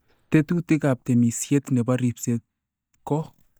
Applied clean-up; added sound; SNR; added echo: neural mask model DeepFilterNet 3.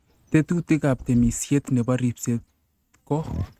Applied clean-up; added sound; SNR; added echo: neural mask model RNNoise.